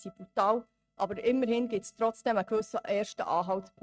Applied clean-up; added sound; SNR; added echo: neural mask model RNNoise.